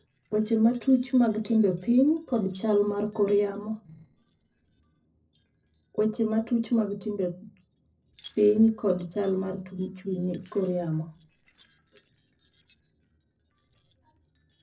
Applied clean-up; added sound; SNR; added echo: neural separator model SepFormer DNS4.